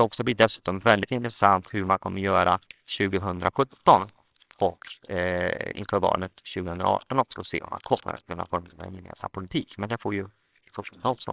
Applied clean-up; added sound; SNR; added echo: neural separator model SepFormer WHAMR!.